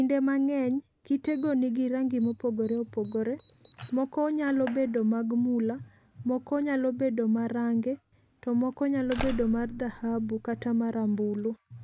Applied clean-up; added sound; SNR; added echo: none; Slam; 17 dB; none.